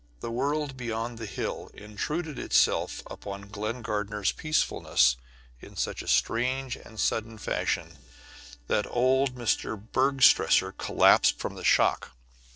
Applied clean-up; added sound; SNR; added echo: neural separator model SepFormer DNS4.